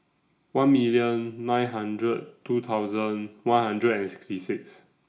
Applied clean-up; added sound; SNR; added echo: none; none; none; reverberation time 0.4 s.